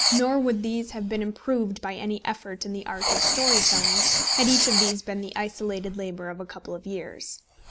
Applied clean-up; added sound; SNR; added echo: none; Writing; -1 dB; none.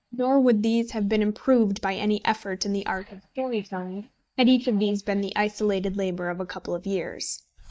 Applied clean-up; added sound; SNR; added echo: neural mask model DeepFilterNet 3.